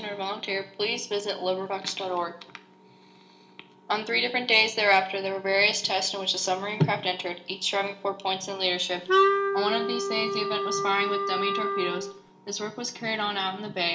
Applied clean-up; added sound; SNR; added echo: none; Wind instrument, woodwind instrument; -1 dB; reverberation time 0.4 s.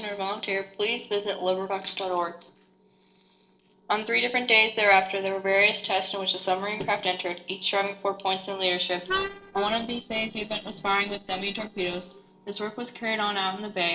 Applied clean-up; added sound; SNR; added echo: neural separator model SepFormer DNS4.